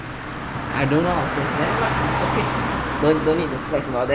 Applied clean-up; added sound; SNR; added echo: none; Car; 1 dB; none.